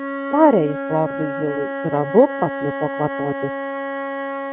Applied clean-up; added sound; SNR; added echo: neural mask model RNNoise.